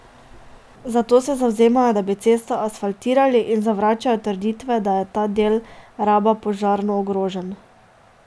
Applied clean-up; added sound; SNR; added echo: none; none; none; none.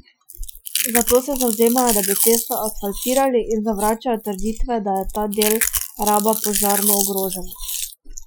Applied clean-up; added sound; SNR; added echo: classical method Wiener filter.